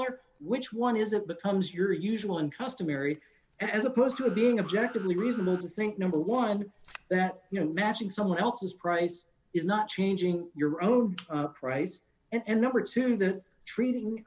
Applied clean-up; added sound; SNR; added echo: none; Alarm; 18 dB; none.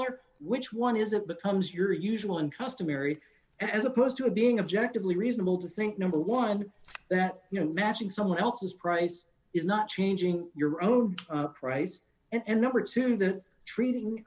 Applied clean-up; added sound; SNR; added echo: none; none; none; none.